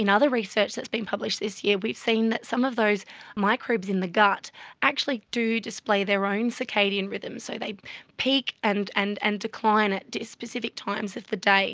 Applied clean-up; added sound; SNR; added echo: none; none; none; none.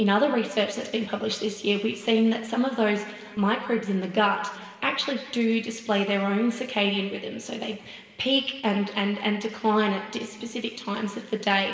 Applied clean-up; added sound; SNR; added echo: none; none; none; reverberation time 2.3 s.